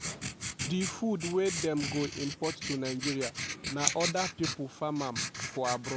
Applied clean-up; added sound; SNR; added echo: neural mask model Resemble Enhance denoiser.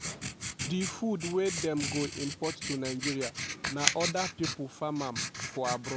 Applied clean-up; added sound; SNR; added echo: none; Writing; 2 dB; none.